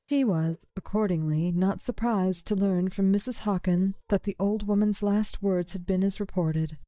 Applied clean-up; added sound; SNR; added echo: neural mask model DeepFilterNet 3.